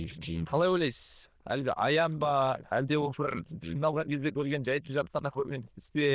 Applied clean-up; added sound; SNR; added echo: neural diffusion model UNIVERSE++.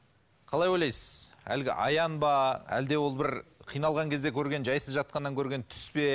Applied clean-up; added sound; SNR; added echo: none; none; none; none.